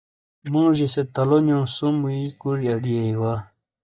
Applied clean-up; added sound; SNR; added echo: neural mask model DeepFilterNet 3.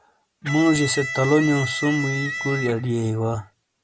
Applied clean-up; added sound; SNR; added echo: none; Electric guitar; 7 dB; none.